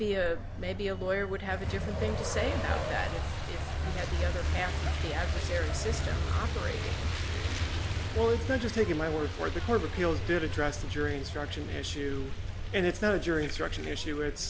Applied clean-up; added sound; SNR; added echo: none; Truck; 1 dB; none.